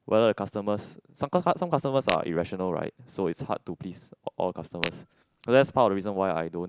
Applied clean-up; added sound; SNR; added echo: none; Tap / Glass; 10 dB; none.